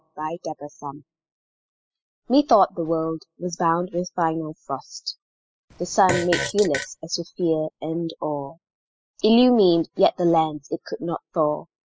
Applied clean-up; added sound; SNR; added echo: classical method spectral subtraction.